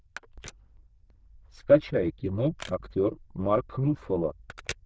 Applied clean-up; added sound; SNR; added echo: neural diffusion model UNIVERSE++.